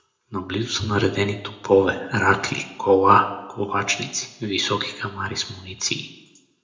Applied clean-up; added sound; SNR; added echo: neural separator model SepFormer DNS4.